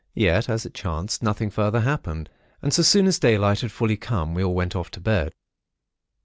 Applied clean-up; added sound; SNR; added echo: none; none; none; none.